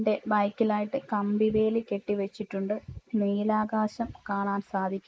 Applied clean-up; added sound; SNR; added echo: neural mask model Resemble Enhance denoiser.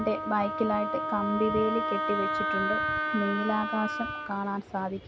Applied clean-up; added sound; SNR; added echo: none; Wind instrument, woodwind instrument; 1 dB; none.